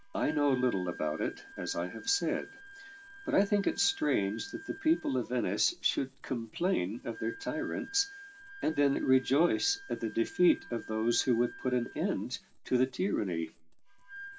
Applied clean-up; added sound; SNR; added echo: none; Wind instrument, woodwind instrument; 18 dB; reverberation time 0.2 s.